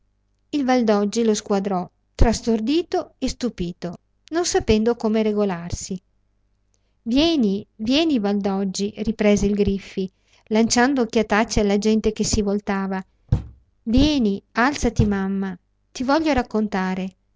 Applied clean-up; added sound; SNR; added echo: none; Knock; 7 dB; none.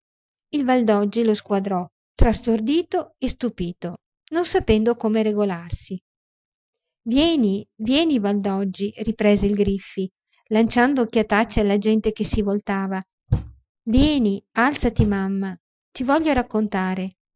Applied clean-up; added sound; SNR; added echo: classical method Wiener filter.